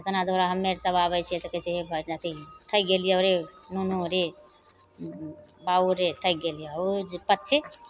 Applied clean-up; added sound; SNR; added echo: none; none; none; none.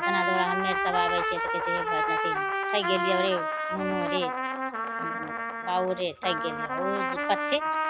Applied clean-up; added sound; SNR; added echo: none; Trumpet; -2 dB; none.